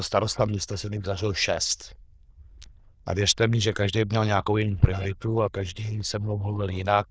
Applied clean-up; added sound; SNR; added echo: neural diffusion model UNIVERSE++.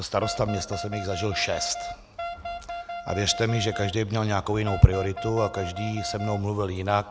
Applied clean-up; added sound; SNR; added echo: none; Wind instrument, woodwind instrument; 9 dB; none.